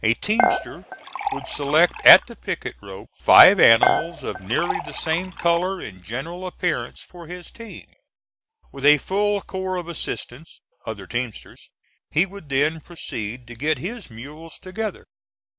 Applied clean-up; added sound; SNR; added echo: none; Dishes, pots, and pans / Chink, clink; 3 dB; none.